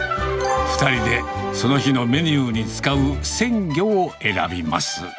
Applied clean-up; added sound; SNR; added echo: none; none; none; none.